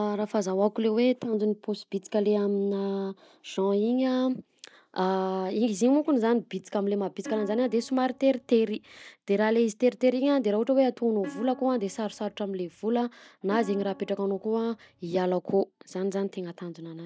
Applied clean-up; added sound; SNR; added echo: none; Plucked string instrument; 18 dB; none.